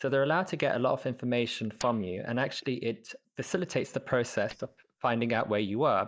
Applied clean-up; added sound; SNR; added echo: neural mask model DeepFilterNet 3.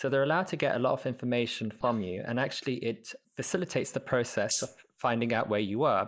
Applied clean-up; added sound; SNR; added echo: neural mask model Resemble Enhance denoiser.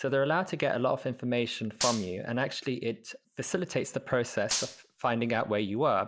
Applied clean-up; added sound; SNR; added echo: none; Gunshot, gunfire; 8 dB; none.